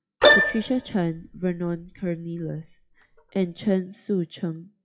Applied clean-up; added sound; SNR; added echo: classical method WPE with log-MMSE.